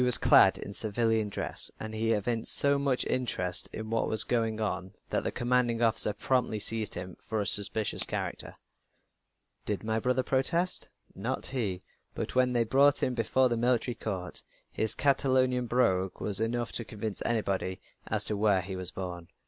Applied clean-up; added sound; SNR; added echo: none; none; none; none.